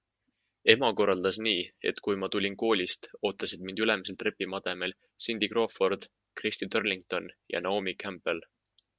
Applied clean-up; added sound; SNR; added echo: none; none; none; none.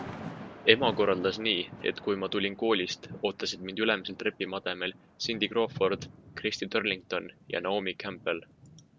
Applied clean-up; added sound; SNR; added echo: none; Thunder / Rain; 15 dB; none.